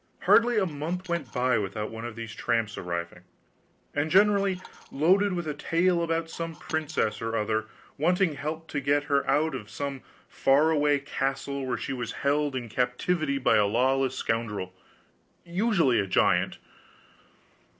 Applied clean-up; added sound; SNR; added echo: neural separator model SepFormer DNS4.